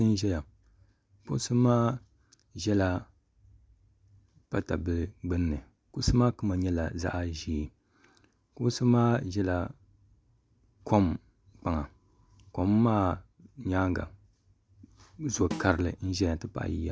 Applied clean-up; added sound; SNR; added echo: none; Snare drum; 12 dB; none.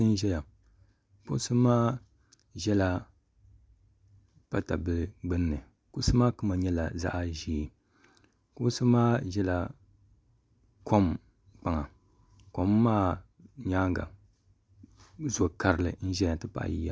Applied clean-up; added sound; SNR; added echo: none; none; none; none.